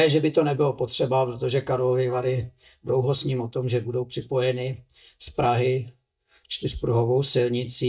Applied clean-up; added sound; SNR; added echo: neural mask model DeepFilterNet 3.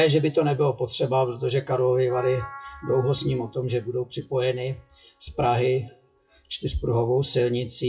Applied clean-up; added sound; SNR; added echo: classical method WPE with log-MMSE.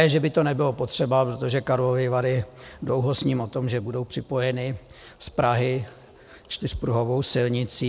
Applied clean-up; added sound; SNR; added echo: none; none; none; none.